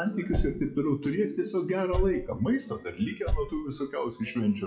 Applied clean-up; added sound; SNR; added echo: classical method WPE with log-MMSE.